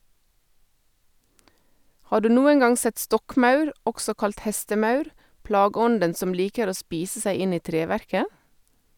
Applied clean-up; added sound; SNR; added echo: none; none; none; none.